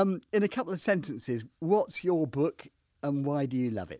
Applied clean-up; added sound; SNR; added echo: none; none; none; none.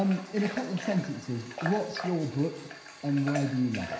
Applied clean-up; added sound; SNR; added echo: none; Water tap, faucet / Water; 10 dB; reverberation time 0.9 s.